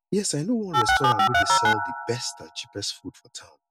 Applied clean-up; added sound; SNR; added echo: none; Telephone; -4 dB; none.